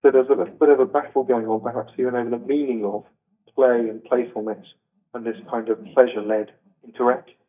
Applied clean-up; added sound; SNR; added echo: neural mask model DeepFilterNet 3.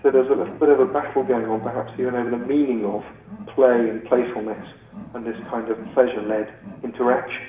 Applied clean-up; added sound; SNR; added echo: none; Wild animals; 18 dB; reverberation time 0.8 s.